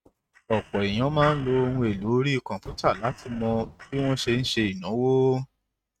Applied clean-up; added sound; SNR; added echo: neural mask model RNNoise.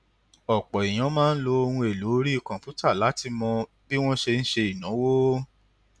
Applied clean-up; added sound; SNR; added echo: none; none; none; none.